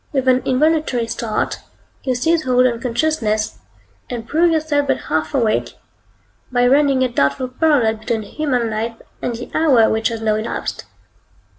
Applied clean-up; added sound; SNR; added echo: none; none; none; none.